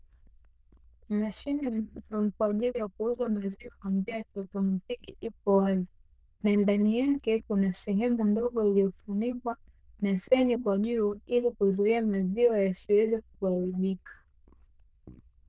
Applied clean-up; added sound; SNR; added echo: neural diffusion model UNIVERSE++.